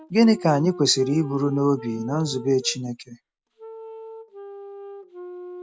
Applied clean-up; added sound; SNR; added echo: none; Wind instrument, woodwind instrument; 15 dB; none.